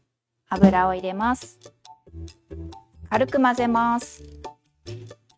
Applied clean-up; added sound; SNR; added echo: neural mask model RNNoise.